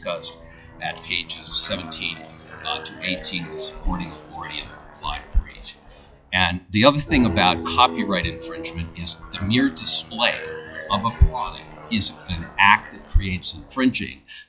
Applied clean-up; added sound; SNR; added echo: classical method log-MMSE.